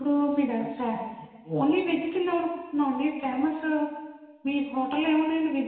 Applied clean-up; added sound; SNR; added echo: none; none; none; reverberation time 1.5 s.